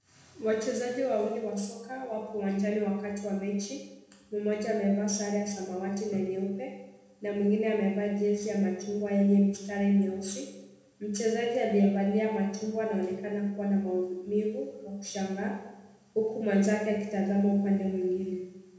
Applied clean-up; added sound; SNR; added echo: none; none; none; reverberation time 0.9 s.